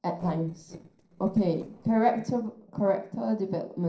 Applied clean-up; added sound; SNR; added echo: neural separator model SepFormer DNS4.